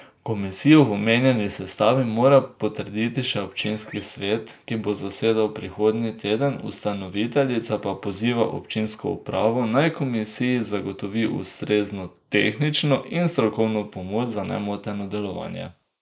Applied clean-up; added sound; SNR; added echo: neural mask model Resemble Enhance denoiser.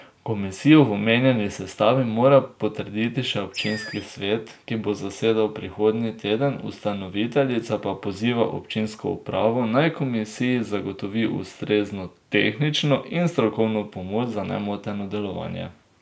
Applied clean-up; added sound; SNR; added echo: none; Animal; 16 dB; none.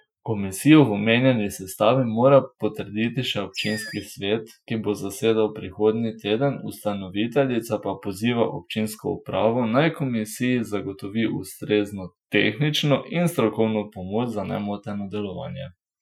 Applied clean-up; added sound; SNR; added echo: classical method Wiener filter.